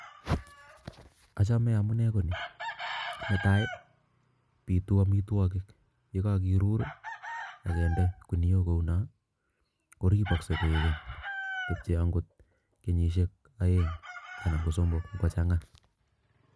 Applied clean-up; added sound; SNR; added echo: none; Chicken, rooster; 14 dB; none.